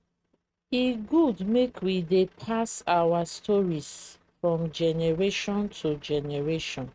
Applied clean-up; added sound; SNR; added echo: neural mask model RNNoise.